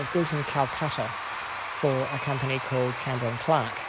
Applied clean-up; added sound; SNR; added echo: none; Applause / Crowd / Cheering; 6 dB; none.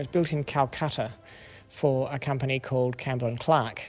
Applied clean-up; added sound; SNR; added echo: none; none; none; none.